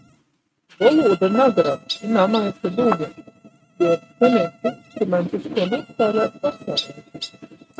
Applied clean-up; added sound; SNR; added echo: neural mask model RNNoise.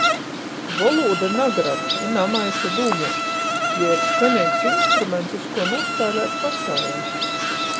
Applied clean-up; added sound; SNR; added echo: none; Insect; -1 dB; none.